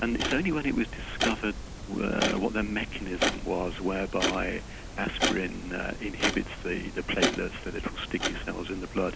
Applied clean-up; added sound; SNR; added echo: none; Clock; 2 dB; none.